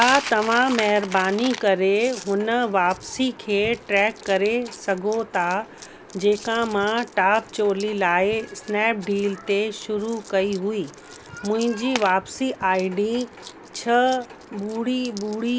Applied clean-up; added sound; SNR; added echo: none; Coin (dropping); 16 dB; none.